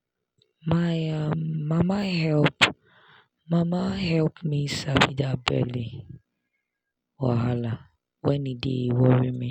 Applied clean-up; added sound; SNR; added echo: none; none; none; none.